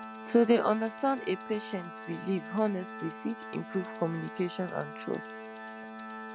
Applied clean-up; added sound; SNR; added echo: none; Rattle (instrument) + Organ; 11 dB; none.